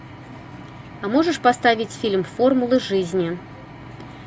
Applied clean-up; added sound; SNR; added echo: none; none; none; none.